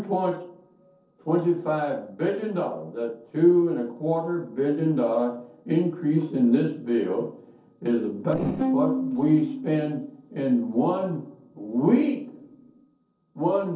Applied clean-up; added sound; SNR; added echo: neural separator model SepFormer DNS4.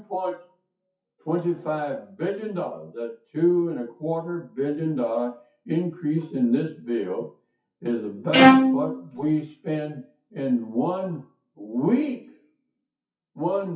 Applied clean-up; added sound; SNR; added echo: classical method WPE with log-MMSE.